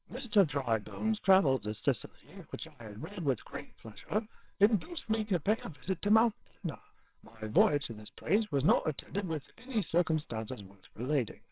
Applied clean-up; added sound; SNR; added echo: neural separator model SepFormer WHAMR!.